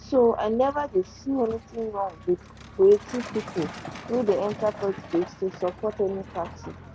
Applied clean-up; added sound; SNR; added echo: none; Truck; 15 dB; none.